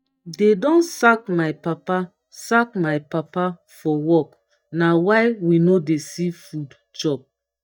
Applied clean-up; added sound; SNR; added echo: neural mask model DeepFilterNet 3.